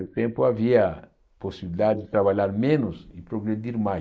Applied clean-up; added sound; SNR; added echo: neural mask model Resemble Enhance denoiser.